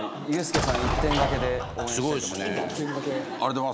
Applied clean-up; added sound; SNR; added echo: none; Explosion; 1 dB; none.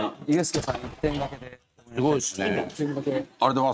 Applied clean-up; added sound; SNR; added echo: neural mask model RNNoise.